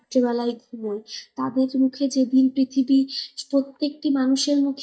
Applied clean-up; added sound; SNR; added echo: neural mask model DeepFilterNet 3.